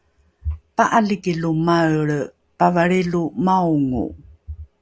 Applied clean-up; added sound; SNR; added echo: none; none; none; none.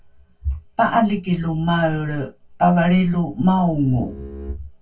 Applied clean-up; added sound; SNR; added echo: none; Bowed string instrument; 17 dB; reverberation time 0.1 s.